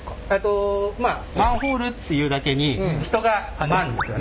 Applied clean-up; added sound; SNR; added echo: none; none; none; none.